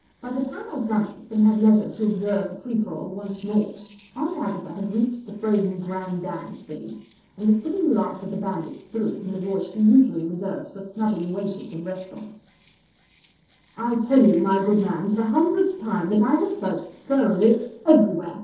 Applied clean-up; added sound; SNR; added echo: neural separator model SepFormer DNS4.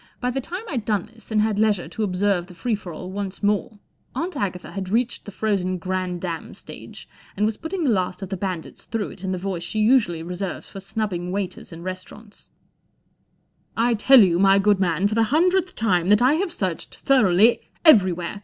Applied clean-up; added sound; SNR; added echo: none; none; none; none.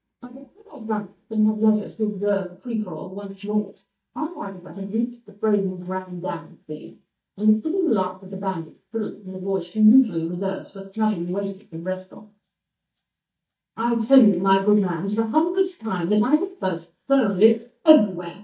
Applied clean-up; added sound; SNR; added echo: neural mask model DeepFilterNet 3.